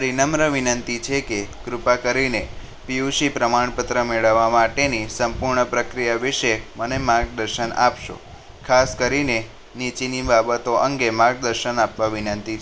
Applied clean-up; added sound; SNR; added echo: none; none; none; none.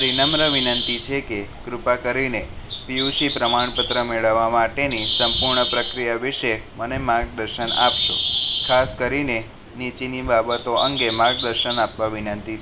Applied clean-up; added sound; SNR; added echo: none; Bird; 2 dB; none.